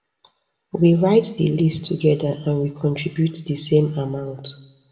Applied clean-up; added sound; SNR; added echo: none; none; none; reverberation time 0.9 s.